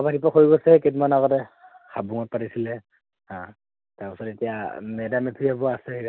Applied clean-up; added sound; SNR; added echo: none; none; none; none.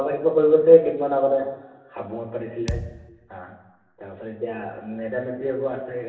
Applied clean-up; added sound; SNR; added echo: none; Thump, thud; 11 dB; reverberation time 1.0 s.